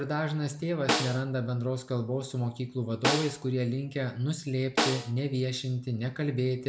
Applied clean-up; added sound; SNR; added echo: none; Snare drum; 4 dB; none.